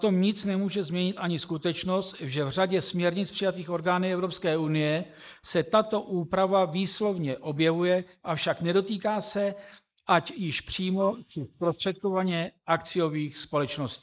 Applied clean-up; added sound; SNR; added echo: neural mask model Resemble Enhance denoiser.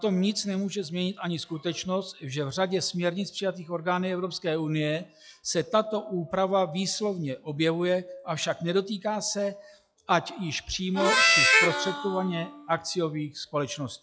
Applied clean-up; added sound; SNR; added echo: classical method log-MMSE.